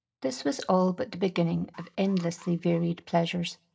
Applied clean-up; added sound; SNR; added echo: neural mask model DeepFilterNet 3.